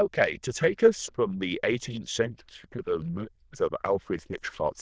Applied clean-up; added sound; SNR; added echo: neural diffusion model UNIVERSE++.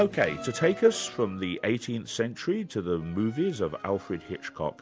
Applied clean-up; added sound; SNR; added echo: none; none; none; none.